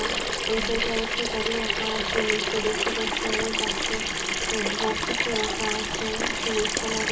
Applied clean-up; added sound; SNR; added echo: none; Sink (filling or washing) / Water tap, faucet; -4 dB; reverberation time 0.2 s.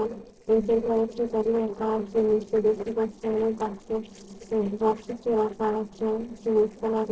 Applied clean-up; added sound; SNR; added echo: neural separator model SepFormer DNS4.